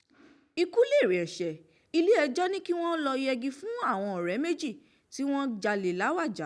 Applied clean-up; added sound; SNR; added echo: none; none; none; none.